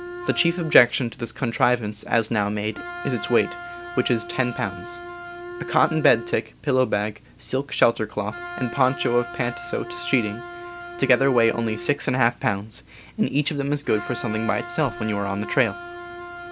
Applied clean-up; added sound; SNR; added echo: none; Wind instrument, woodwind instrument; 13 dB; none.